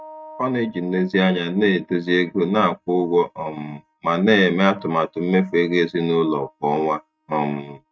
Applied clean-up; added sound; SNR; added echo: neural mask model RNNoise.